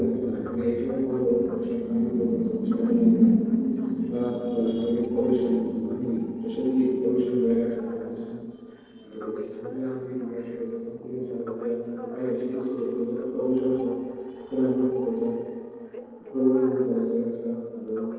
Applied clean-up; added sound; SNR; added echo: neural separator model SepFormer DNS4.